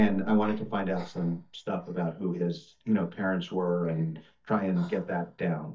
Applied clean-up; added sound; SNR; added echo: neural mask model DeepFilterNet 3.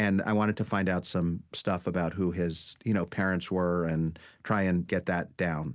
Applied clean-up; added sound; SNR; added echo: none; none; none; none.